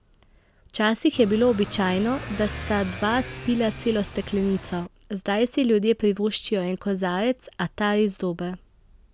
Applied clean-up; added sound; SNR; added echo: none; Motorcycle / Accelerating, revving, vroom; 12 dB; none.